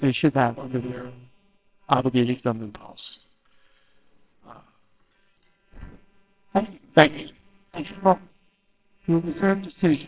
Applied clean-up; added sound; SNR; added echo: neural separator model SepFormer WHAMR!.